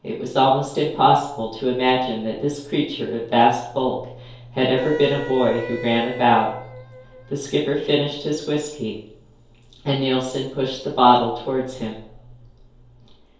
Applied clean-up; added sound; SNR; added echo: none; Wind instrument, woodwind instrument; 11 dB; reverberation time 2.4 s.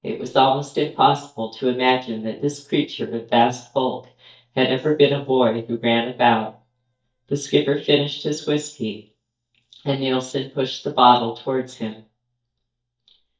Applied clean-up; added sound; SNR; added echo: neural mask model DeepFilterNet 3.